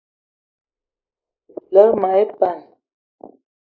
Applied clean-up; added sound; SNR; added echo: neural mask model Resemble Enhance denoiser.